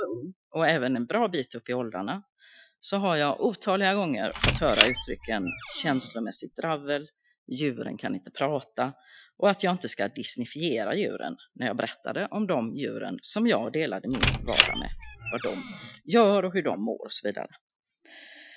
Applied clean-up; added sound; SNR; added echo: classical method Wiener filter.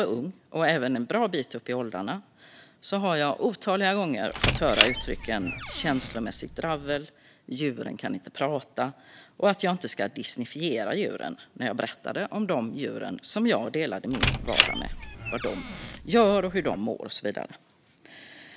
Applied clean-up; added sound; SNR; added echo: none; Squeak; 1 dB; none.